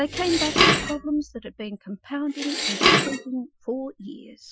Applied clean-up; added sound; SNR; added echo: classical method Wiener filter.